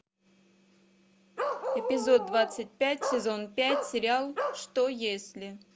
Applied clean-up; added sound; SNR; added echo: none; Bark; 4 dB; none.